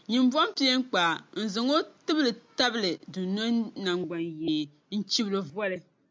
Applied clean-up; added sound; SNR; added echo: none; none; none; none.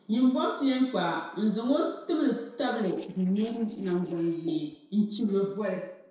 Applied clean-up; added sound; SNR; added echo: neural separator model SepFormer DNS4.